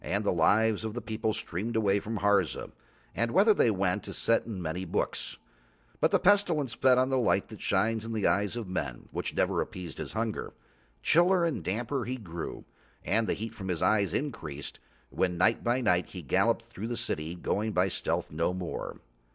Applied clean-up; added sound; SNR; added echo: none; none; none; none.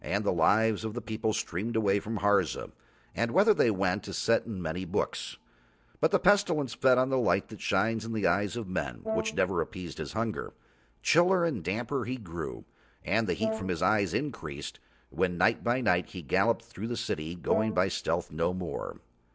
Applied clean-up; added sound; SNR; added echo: none; Brass instrument; 9 dB; none.